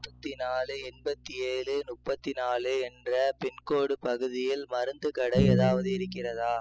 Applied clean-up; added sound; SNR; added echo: classical method spectral subtraction.